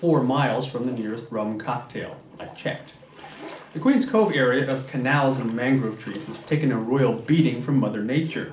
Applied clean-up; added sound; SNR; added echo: none; none; none; reverberation time 0.4 s.